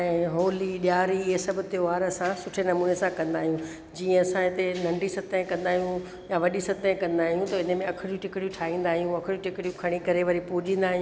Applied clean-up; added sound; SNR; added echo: none; none; none; none.